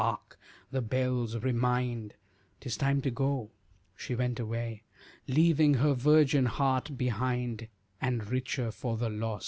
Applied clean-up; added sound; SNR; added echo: none; none; none; none.